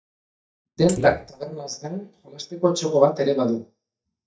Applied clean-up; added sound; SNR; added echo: neural mask model DeepFilterNet 3.